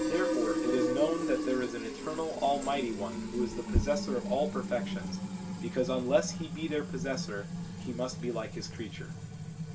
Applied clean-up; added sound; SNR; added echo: none; Fill (with liquid); 2 dB; reverberation time 0.2 s.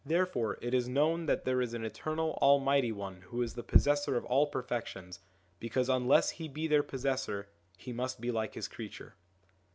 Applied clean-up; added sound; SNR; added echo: none; none; none; none.